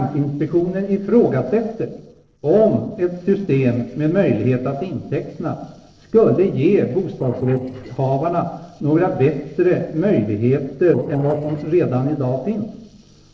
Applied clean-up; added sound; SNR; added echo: neural separator model SepFormer DNS4.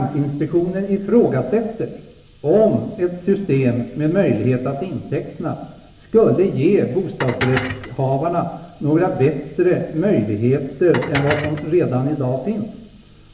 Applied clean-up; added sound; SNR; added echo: none; Dishes, pots, and pans; 8 dB; reverberation time 0.9 s.